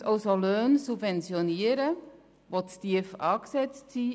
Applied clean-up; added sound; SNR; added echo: none; none; none; none.